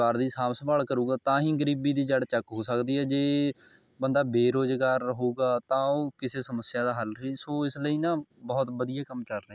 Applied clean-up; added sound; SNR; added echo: none; none; none; none.